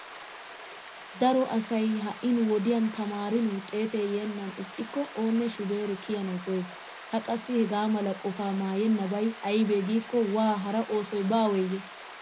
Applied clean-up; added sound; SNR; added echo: none; Stream; 15 dB; reverberation time 0.4 s.